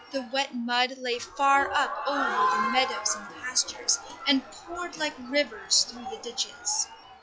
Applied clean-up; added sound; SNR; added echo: classical method log-MMSE.